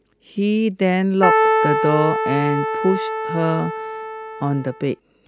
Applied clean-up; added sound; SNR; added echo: none; Keyboard (musical); 0 dB; none.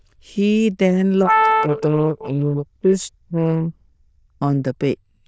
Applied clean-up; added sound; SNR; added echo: neural diffusion model UNIVERSE++.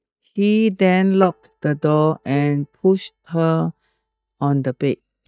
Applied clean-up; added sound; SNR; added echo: neural mask model DeepFilterNet 3.